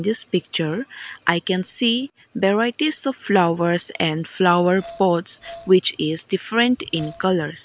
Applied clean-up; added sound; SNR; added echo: none; Glass; 4 dB; none.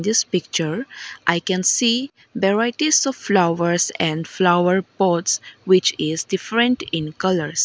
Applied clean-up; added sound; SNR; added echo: none; none; none; none.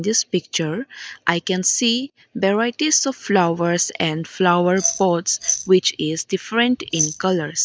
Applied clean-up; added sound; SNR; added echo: neural mask model DeepFilterNet 3.